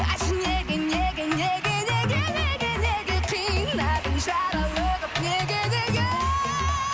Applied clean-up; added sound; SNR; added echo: none; none; none; none.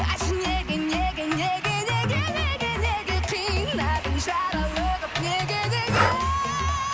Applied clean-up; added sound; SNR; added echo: none; Breathing; 6 dB; none.